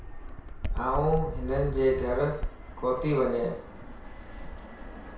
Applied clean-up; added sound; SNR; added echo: none; Fixed-wing aircraft, airplane; 6 dB; reverberation time 0.6 s.